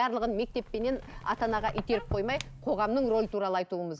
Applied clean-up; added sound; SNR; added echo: none; Squeak; 11 dB; none.